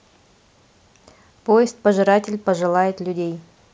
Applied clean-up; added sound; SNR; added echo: none; none; none; none.